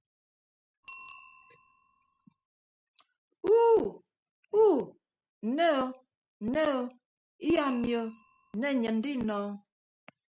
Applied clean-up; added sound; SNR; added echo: none; Bicycle bell; 17 dB; none.